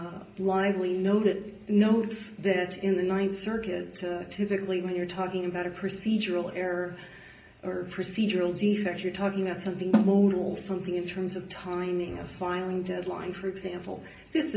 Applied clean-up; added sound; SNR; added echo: none; Snare drum; -3 dB; reverberation time 0.5 s.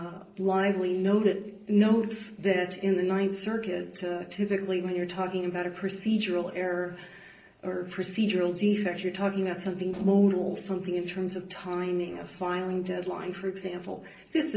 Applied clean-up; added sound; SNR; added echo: neural separator model SepFormer DNS4.